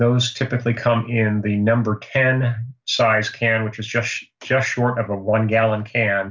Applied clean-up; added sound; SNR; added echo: none; none; none; none.